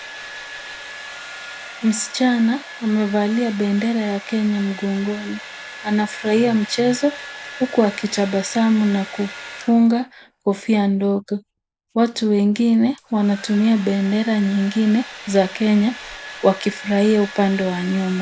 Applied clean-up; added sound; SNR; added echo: none; Domestic sounds, home sounds; 16 dB; none.